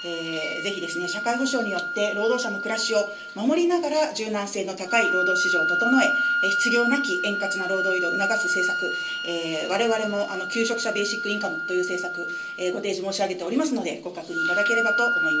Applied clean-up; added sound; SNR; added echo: none; Wind instrument, woodwind instrument; 1 dB; reverberation time 0.3 s.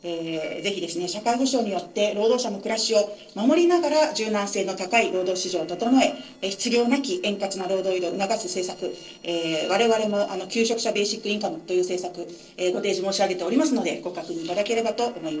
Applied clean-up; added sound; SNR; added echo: neural separator model SepFormer DNS4.